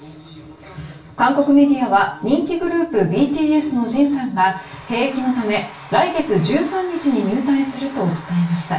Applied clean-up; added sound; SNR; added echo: none; none; none; reverberation time 0.3 s.